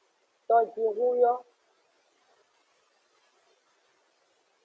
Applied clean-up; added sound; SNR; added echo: none; none; none; none.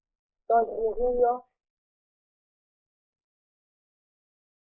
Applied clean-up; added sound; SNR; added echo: neural mask model Resemble Enhance denoiser.